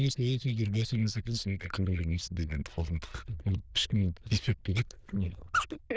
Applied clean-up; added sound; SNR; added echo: neural diffusion model UNIVERSE++.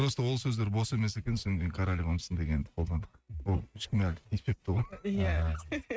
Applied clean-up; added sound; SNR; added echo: neural mask model RNNoise.